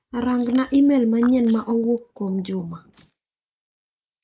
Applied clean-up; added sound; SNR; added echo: neural mask model Resemble Enhance denoiser.